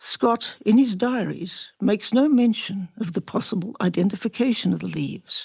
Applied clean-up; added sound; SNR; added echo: none; none; none; none.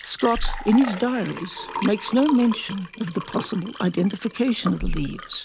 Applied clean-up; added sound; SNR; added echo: none; Liquid; 8 dB; none.